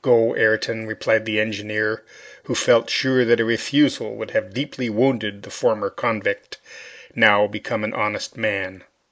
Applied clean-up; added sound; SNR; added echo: neural mask model Resemble Enhance denoiser.